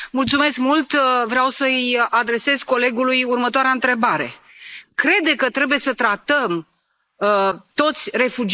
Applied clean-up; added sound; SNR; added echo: neural mask model Resemble Enhance denoiser.